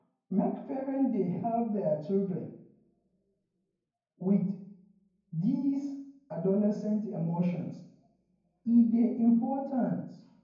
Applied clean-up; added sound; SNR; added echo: none; none; none; reverberation time 0.9 s.